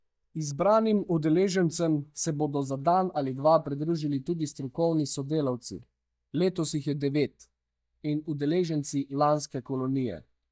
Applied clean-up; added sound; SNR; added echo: neural mask model DeepFilterNet 3.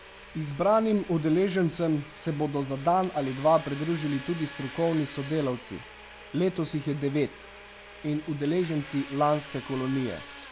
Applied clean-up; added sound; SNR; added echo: none; Domestic sounds, home sounds; 16 dB; none.